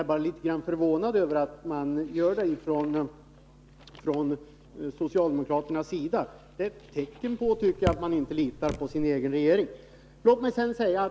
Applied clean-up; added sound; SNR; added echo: none; Raindrop / Drip; 8 dB; none.